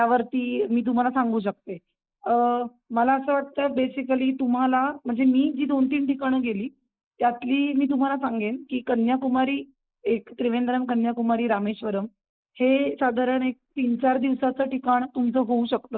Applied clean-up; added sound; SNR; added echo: neural mask model Resemble Enhance denoiser.